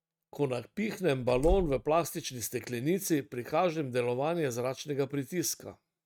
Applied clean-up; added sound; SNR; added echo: neural mask model RNNoise.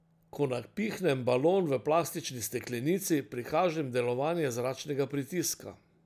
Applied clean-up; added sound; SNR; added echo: none; none; none; none.